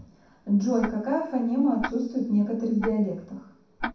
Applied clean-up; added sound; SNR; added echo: none; Tick-tock; 13 dB; reverberation time 0.6 s.